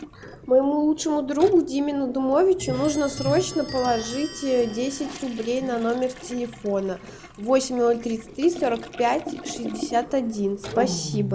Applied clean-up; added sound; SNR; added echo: none; Clock + Toilet flush; 15 dB; none.